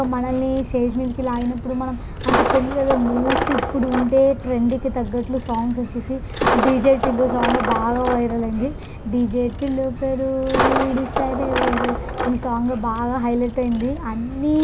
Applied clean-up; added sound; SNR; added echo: none; Coin (dropping); 5 dB; none.